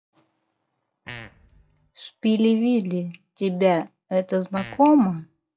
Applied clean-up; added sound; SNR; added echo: classical method log-MMSE.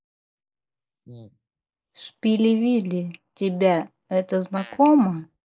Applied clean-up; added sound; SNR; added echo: neural mask model Resemble Enhance denoiser.